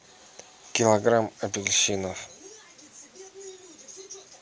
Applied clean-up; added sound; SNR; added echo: none; none; none; none.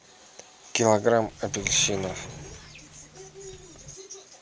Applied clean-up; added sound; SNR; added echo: none; Sliding door; 14 dB; none.